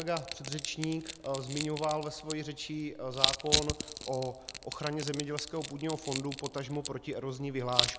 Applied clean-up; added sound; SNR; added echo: none; Crushing; 2 dB; none.